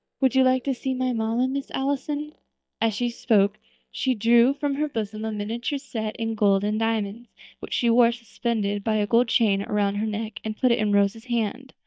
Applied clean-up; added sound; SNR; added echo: neural mask model DeepFilterNet 3.